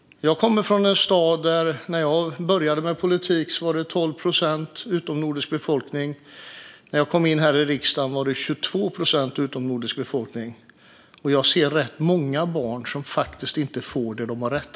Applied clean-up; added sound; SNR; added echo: none; none; none; none.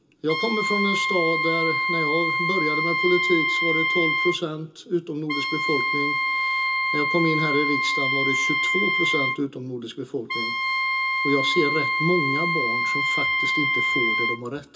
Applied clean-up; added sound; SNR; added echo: none; Wind instrument, woodwind instrument; -3 dB; reverberation time 0.2 s.